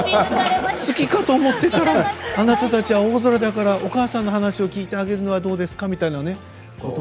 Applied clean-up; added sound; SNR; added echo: none; Toilet flush; 15 dB; none.